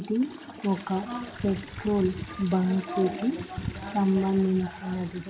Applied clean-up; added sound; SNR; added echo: none; Toilet flush; 17 dB; reverberation time 0.7 s.